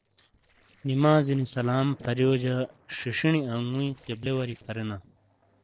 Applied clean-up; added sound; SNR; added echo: neural separator model SepFormer DNS4.